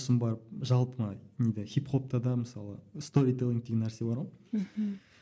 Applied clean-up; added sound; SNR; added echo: none; none; none; none.